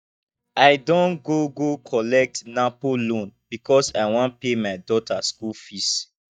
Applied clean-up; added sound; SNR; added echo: neural mask model DeepFilterNet 3.